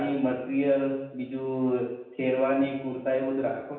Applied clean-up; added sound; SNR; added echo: none; none; none; reverberation time 0.9 s.